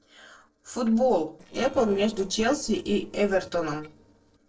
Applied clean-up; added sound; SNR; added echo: neural separator model SepFormer DNS4.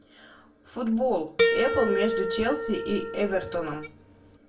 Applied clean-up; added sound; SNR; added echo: none; Harp; 0 dB; reverberation time 0.2 s.